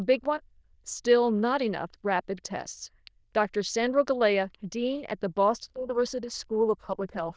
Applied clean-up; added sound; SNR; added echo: neural diffusion model UNIVERSE++.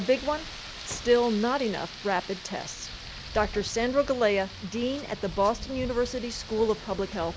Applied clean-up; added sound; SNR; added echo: none; Rain; 12 dB; none.